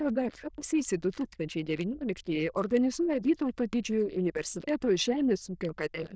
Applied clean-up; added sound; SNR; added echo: neural diffusion model UNIVERSE++.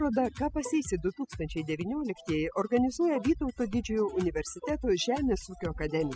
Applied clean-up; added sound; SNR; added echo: classical method spectral subtraction.